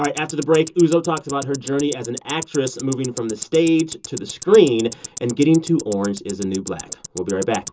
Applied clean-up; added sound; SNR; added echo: none; Tick-tock; 15 dB; reverberation time 0.2 s.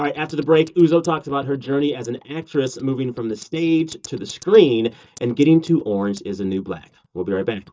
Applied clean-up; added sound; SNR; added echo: neural mask model DeepFilterNet 3.